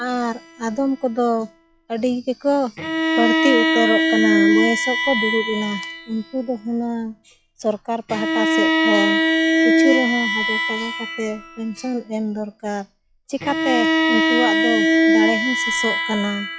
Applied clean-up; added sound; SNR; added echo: classical method log-MMSE.